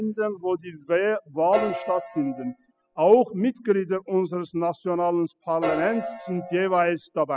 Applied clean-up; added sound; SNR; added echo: classical method spectral subtraction.